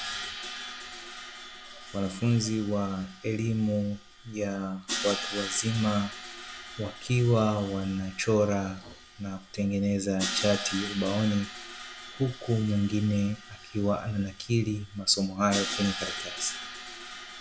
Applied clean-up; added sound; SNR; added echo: none; Crash cymbal; 10 dB; none.